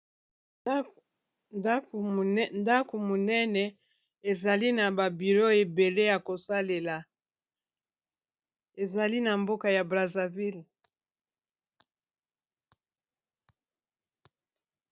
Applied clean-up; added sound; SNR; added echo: none; none; none; none.